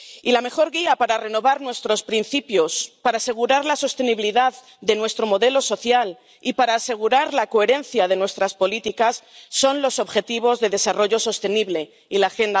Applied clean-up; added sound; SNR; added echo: none; none; none; none.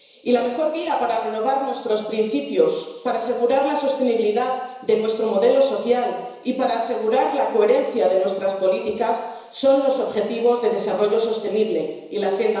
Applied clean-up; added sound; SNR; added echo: none; none; none; reverberation time 1.0 s.